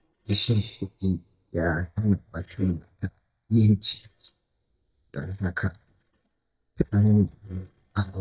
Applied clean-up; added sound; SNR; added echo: neural mask model DeepFilterNet 3.